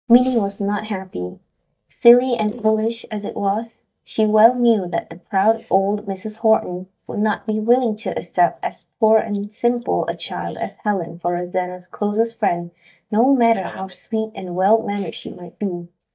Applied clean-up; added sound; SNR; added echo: neural mask model DeepFilterNet 3.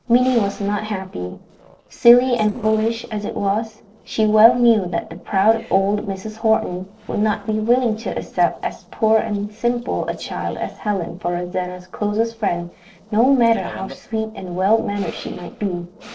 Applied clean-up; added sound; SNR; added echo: neural separator model SepFormer DNS4.